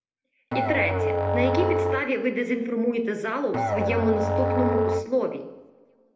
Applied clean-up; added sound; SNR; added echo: none; Musical instrument; -1 dB; reverberation time 0.7 s.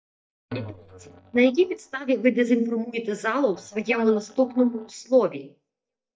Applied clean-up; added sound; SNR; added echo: neural mask model DeepFilterNet 3.